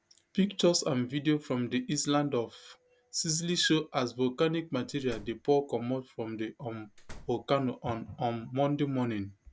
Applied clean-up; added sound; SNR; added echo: none; Slam; 18 dB; none.